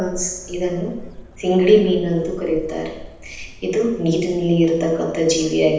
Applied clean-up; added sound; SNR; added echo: none; Chirp, tweet; 18 dB; reverberation time 0.9 s.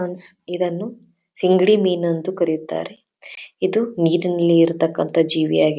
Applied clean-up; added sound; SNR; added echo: none; none; none; none.